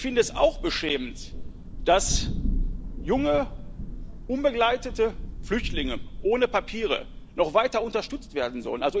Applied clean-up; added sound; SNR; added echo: none; Thunder; 6 dB; none.